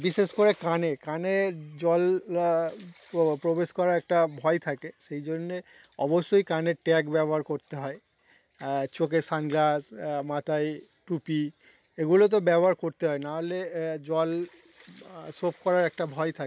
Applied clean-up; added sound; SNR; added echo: none; none; none; none.